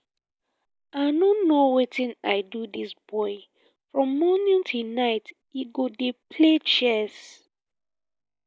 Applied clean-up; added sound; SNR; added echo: none; none; none; none.